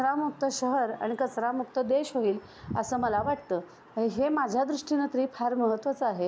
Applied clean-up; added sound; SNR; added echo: none; none; none; none.